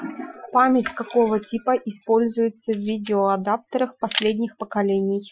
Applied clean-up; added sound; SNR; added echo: classical method Wiener filter.